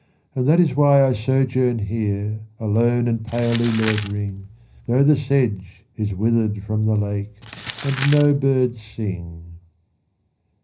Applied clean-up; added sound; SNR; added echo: none; Crumpling, crinkling; 14 dB; reverberation time 0.4 s.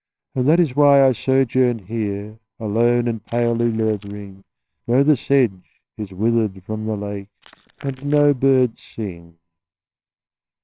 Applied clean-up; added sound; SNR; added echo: neural separator model SepFormer WHAMR!.